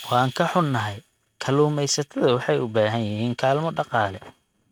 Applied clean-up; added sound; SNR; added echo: neural mask model RNNoise.